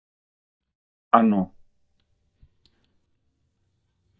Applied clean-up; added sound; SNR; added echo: neural mask model DeepFilterNet 3.